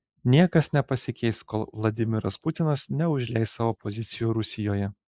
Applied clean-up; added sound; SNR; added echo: neural mask model Resemble Enhance denoiser.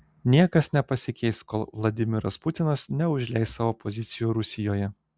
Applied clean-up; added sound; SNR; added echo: none; none; none; none.